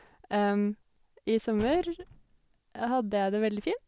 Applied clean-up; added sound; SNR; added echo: none; Slam; 17 dB; none.